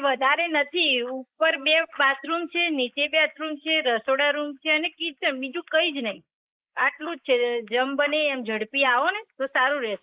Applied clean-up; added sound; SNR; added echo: neural mask model Resemble Enhance denoiser.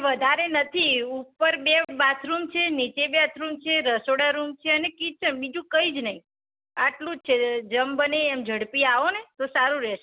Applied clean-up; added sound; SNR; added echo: none; none; none; none.